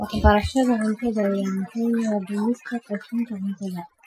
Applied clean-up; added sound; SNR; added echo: classical method Wiener filter.